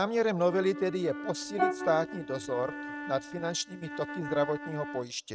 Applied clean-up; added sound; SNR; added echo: neural mask model RNNoise.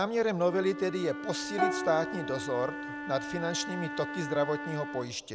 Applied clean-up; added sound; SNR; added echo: none; Plucked string instrument + Wind instrument, woodwind instrument; 5 dB; none.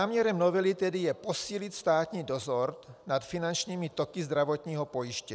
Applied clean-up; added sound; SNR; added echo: none; none; none; none.